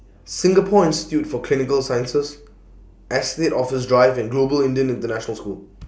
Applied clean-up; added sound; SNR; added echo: none; none; none; none.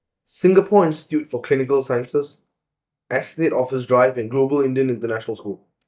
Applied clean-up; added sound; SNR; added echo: neural mask model DeepFilterNet 3.